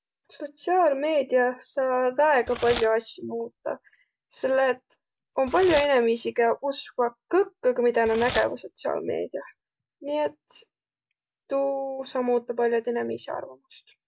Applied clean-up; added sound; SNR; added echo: none; Packing tape, duct tape / Tearing; 15 dB; none.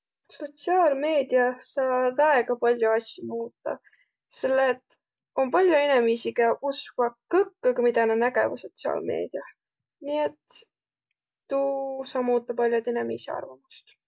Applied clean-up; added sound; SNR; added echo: none; none; none; none.